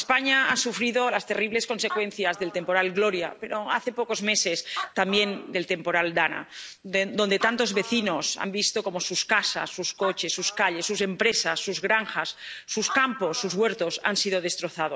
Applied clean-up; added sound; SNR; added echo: none; Animal; 17 dB; none.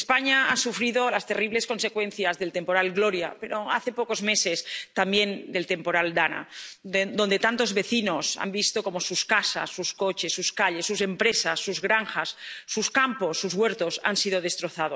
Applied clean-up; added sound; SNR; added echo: none; none; none; none.